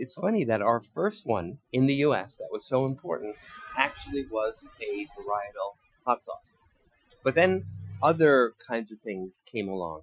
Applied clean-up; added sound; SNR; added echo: classical method Wiener filter.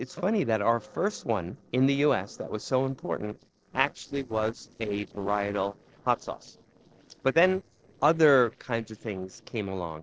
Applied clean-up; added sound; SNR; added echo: neural separator model SepFormer DNS4.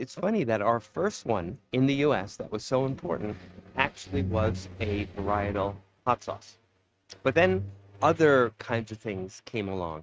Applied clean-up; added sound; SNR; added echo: neural mask model RNNoise.